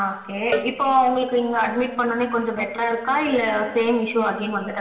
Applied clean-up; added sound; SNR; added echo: none; Cowbell; 12 dB; reverberation time 2.1 s.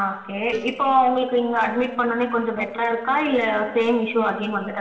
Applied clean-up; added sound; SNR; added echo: neural separator model SepFormer DNS4.